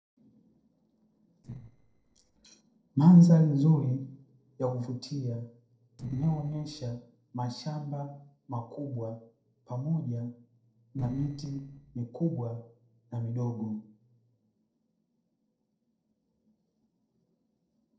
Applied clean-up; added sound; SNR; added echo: neural separator model SepFormer DNS4.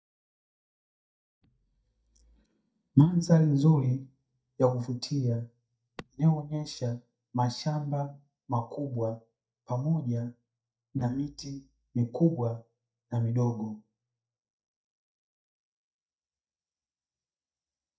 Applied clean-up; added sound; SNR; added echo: neural mask model DeepFilterNet 3.